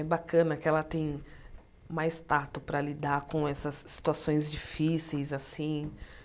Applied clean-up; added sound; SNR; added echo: none; none; none; none.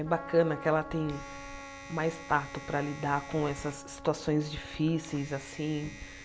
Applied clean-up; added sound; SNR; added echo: none; Trumpet + Domestic sounds, home sounds; 14 dB; none.